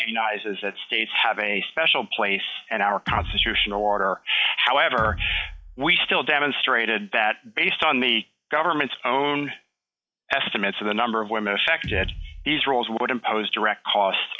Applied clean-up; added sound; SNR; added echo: classical method log-MMSE.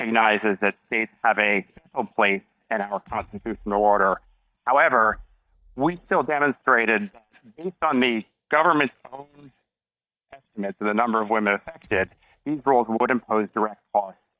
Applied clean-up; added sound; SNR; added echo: neural mask model DeepFilterNet 3.